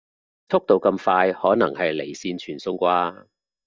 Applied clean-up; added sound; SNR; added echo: neural mask model DeepFilterNet 3.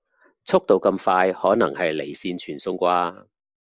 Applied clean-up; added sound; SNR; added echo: neural mask model Resemble Enhance denoiser.